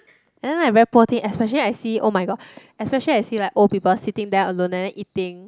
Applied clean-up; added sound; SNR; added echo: none; none; none; none.